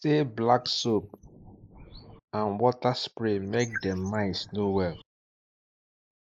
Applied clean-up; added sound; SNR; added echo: neural mask model Resemble Enhance denoiser.